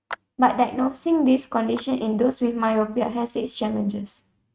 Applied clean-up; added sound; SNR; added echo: neural mask model RNNoise.